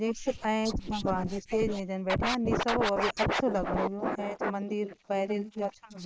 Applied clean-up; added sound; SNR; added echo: neural mask model Resemble Enhance denoiser.